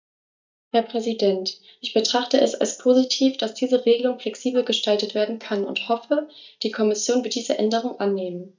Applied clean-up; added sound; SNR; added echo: neural mask model DeepFilterNet 3.